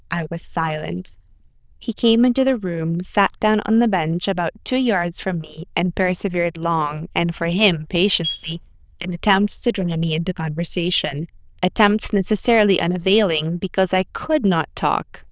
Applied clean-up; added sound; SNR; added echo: neural diffusion model UNIVERSE++.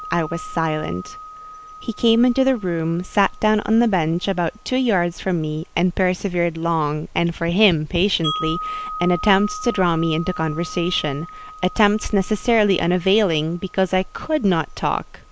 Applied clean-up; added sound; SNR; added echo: none; Wind chime; 15 dB; none.